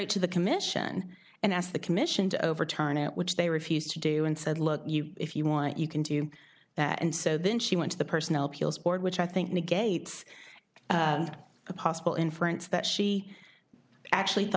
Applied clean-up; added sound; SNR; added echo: none; none; none; none.